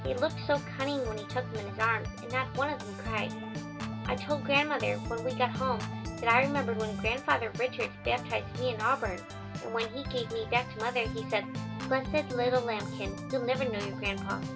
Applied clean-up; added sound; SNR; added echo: none; Organ; 6 dB; none.